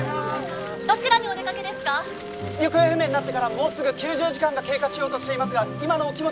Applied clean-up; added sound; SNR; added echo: none; none; none; none.